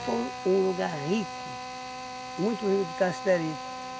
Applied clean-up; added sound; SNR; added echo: none; Drill; 8 dB; none.